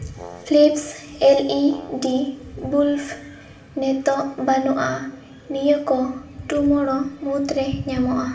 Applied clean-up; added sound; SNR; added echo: none; Brass instrument; 19 dB; reverberation time 1.9 s.